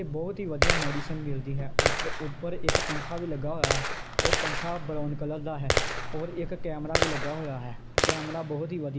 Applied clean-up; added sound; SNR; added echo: none; Gunshot, gunfire; -4 dB; none.